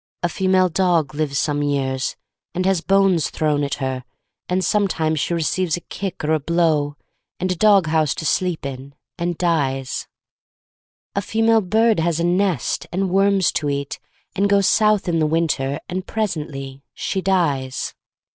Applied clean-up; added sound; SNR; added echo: none; none; none; none.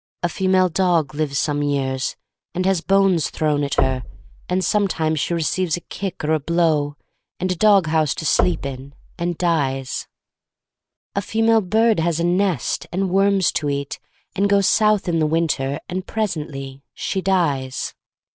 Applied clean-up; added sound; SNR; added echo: none; Knock; 7 dB; none.